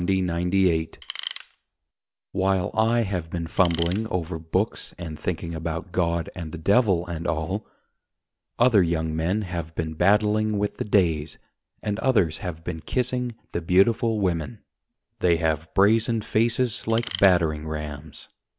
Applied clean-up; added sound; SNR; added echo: none; Tools; 13 dB; none.